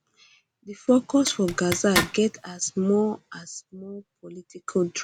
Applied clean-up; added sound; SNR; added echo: none; Zipper (clothing); 4 dB; none.